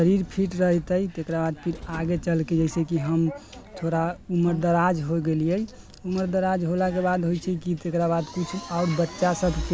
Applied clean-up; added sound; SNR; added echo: none; Sliding door; 17 dB; none.